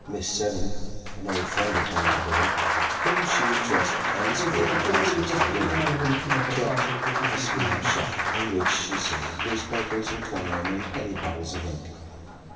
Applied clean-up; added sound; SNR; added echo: none; Applause; -4 dB; reverberation time 2.5 s.